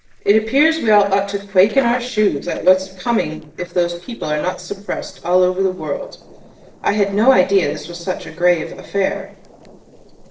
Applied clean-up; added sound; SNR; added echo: neural separator model SepFormer DNS4.